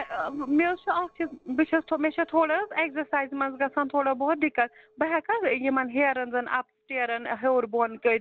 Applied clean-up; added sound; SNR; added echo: neural separator model SepFormer DNS4.